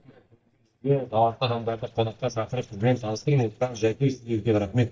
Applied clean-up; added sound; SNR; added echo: neural mask model DeepFilterNet 3.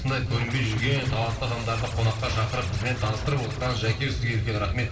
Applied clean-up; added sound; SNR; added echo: none; Scratching (performance technique); 14 dB; reverberation time 2.7 s.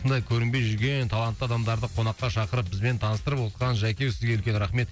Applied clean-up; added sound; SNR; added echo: none; none; none; none.